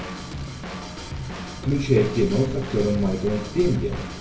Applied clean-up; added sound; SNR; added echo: none; Drum / Drum kit; 9 dB; reverberation time 0.3 s.